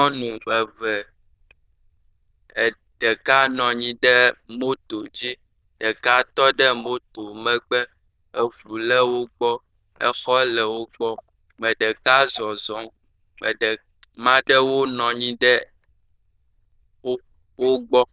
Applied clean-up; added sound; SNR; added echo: neural diffusion model UNIVERSE++.